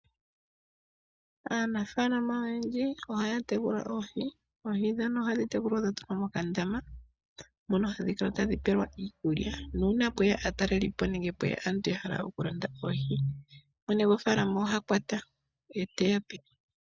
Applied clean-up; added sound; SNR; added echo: none; none; none; none.